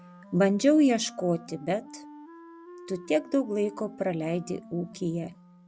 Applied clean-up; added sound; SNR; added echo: none; Wind instrument, woodwind instrument; 19 dB; none.